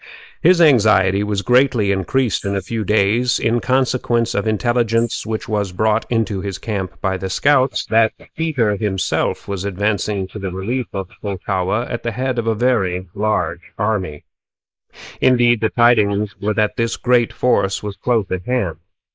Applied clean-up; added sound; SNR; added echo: neural mask model Resemble Enhance denoiser.